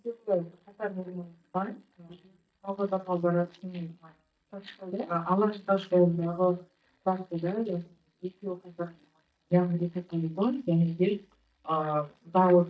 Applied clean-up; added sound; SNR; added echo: neural mask model DeepFilterNet 3.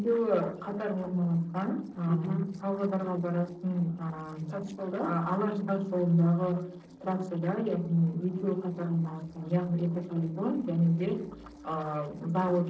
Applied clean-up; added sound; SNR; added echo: neural separator model SepFormer DNS4.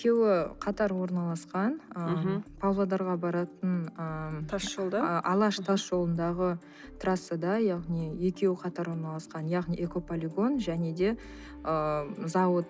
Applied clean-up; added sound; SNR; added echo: none; none; none; none.